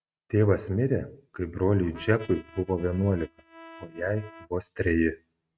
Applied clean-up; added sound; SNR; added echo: neural mask model RNNoise.